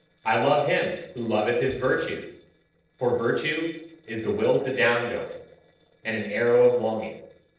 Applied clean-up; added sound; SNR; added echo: neural separator model SepFormer DNS4.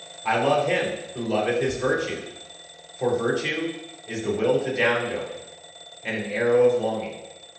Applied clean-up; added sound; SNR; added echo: none; Alarm / Bell; 18 dB; reverberation time 0.8 s.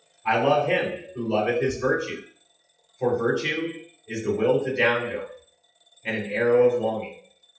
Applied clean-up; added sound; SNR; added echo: classical method WPE with log-MMSE.